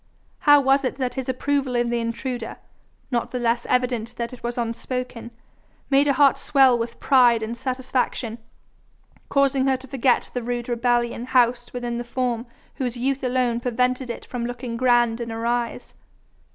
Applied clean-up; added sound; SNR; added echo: none; none; none; none.